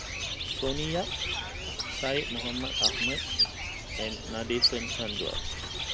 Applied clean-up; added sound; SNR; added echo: none; Bird; -4 dB; none.